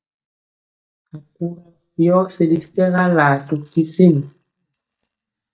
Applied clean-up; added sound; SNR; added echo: neural mask model DeepFilterNet 3.